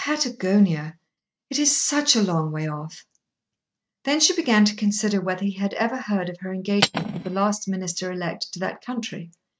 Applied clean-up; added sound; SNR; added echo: neural mask model RNNoise.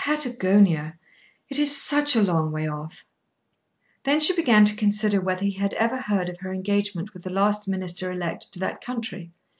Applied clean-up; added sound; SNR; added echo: none; none; none; none.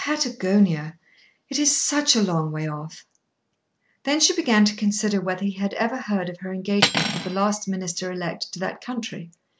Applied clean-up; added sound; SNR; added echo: none; Cutlery, silverware; 4 dB; none.